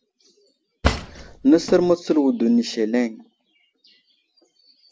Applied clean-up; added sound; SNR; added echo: none; Cutlery, silverware / Drawer open or close; 4 dB; none.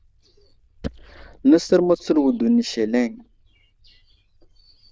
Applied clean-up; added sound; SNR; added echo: neural diffusion model UNIVERSE++.